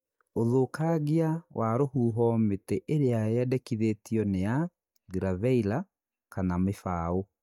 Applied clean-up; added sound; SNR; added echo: neural mask model DeepFilterNet 3.